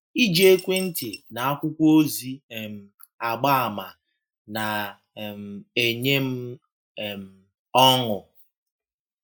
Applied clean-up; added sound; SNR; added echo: classical method Wiener filter.